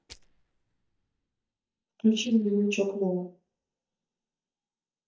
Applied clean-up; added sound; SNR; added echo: neural mask model DeepFilterNet 3.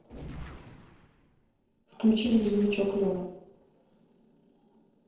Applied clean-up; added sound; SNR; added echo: neural separator model SepFormer DNS4.